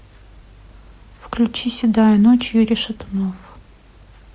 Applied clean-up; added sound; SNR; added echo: none; none; none; none.